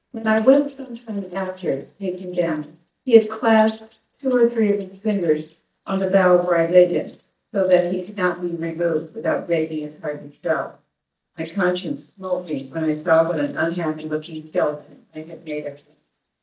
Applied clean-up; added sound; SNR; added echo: neural mask model DeepFilterNet 3.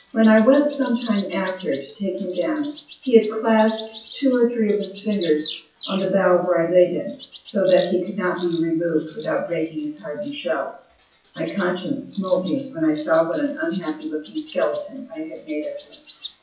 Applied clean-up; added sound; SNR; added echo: classical method WPE with log-MMSE.